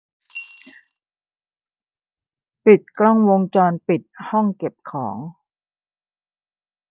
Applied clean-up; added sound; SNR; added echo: none; Coin (dropping) / Glass; 19 dB; none.